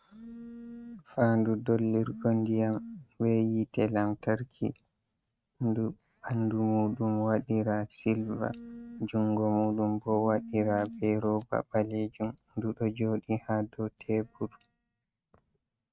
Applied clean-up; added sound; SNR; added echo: neural mask model RNNoise.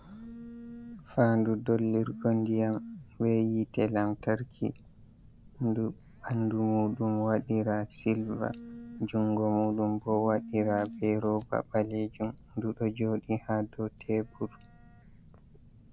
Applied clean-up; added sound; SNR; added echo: none; Telephone; 18 dB; none.